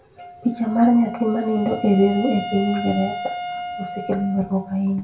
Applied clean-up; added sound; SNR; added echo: none; Wind instrument, woodwind instrument; 11 dB; reverberation time 0.3 s.